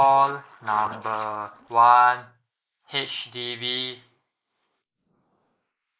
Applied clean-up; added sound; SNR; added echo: neural mask model Resemble Enhance denoiser.